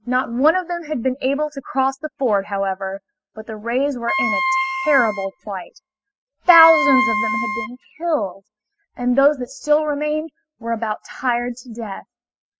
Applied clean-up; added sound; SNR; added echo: classical method spectral subtraction.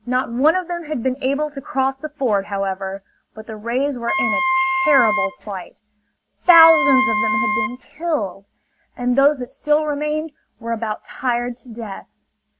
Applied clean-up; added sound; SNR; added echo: none; Wind instrument, woodwind instrument; 0 dB; none.